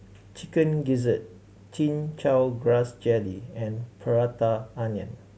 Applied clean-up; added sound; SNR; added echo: none; none; none; none.